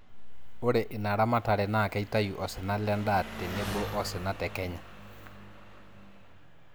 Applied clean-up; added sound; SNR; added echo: none; Engine; 13 dB; none.